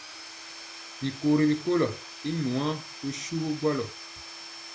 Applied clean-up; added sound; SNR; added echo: none; Tools / Domestic sounds, home sounds; 13 dB; none.